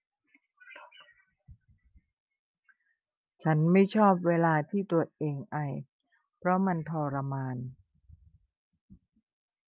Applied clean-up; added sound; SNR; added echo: none; none; none; none.